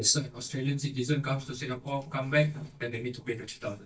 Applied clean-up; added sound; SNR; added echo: neural mask model DeepFilterNet 3.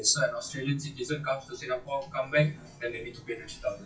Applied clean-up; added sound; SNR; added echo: classical method WPE with log-MMSE.